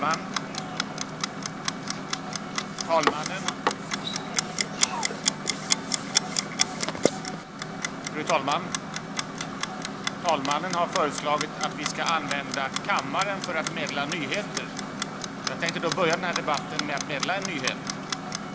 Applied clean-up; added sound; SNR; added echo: none; Clock; 0 dB; none.